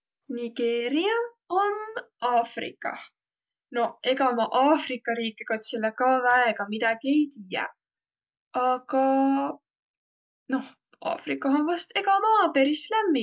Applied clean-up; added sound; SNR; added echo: none; none; none; none.